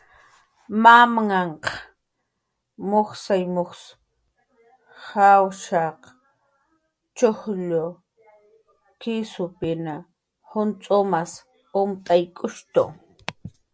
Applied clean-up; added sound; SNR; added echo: none; none; none; none.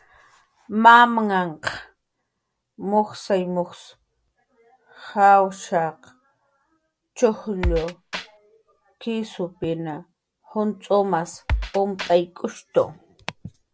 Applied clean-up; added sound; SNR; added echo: none; Drum kit; 5 dB; none.